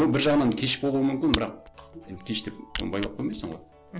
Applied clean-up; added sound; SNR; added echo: none; Camera; 13 dB; none.